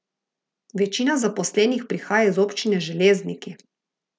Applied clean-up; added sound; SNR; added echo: none; none; none; none.